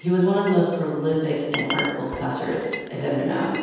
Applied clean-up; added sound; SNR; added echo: none; Glass; 12 dB; reverberation time 1.2 s.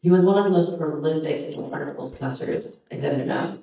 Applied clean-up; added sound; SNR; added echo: neural mask model DeepFilterNet 3.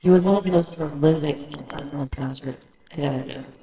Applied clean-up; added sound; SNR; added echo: neural separator model SepFormer WHAMR!.